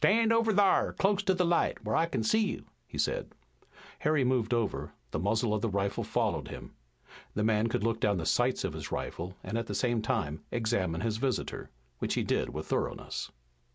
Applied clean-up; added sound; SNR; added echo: none; none; none; none.